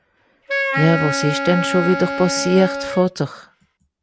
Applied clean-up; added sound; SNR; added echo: none; Wind instrument, woodwind instrument; 4 dB; none.